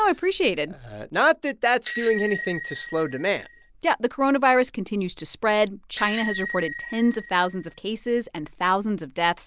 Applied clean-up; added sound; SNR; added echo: none; Bicycle bell; 6 dB; none.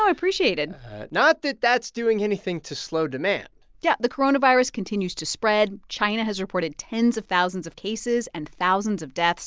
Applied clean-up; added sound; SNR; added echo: none; none; none; none.